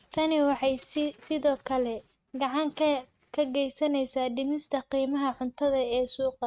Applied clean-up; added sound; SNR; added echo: neural mask model RNNoise.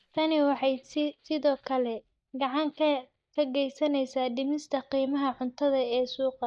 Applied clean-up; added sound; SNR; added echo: neural mask model DeepFilterNet 3.